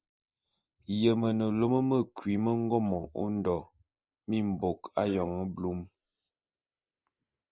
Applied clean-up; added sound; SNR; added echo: neural mask model Resemble Enhance denoiser.